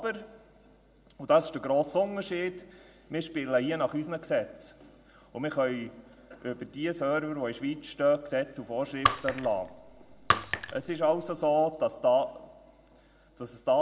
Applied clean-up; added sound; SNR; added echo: none; Shatter; 2 dB; reverberation time 0.7 s.